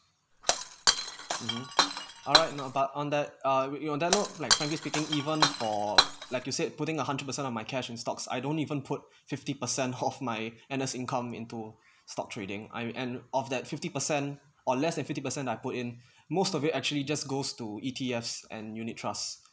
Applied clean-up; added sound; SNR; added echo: none; Shatter; -3 dB; none.